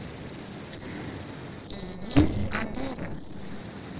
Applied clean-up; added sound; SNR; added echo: neural separator model SepFormer DNS4.